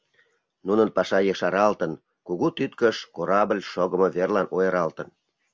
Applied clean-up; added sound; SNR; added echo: none; none; none; none.